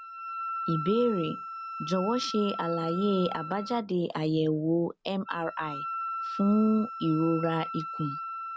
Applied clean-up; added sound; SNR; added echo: none; Wind instrument, woodwind instrument; 8 dB; none.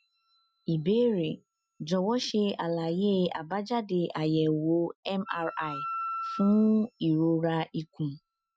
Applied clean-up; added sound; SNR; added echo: classical method Wiener filter.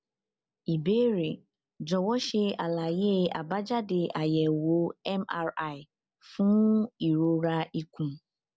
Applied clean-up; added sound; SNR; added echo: none; none; none; none.